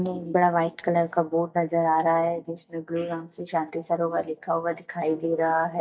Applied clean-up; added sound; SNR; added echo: neural mask model DeepFilterNet 3.